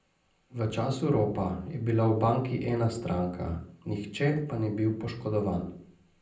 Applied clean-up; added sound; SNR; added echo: none; none; none; reverberation time 0.6 s.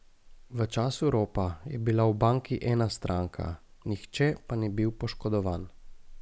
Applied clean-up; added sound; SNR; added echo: none; none; none; none.